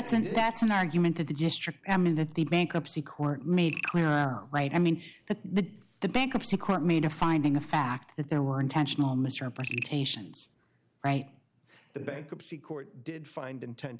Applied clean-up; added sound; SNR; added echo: none; Frog; 15 dB; none.